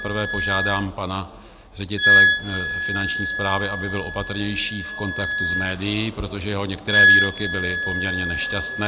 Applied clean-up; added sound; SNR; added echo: none; Wind instrument, woodwind instrument; -4 dB; none.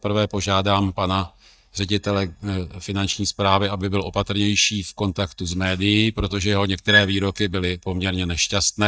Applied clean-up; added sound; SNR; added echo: neural mask model DeepFilterNet 3.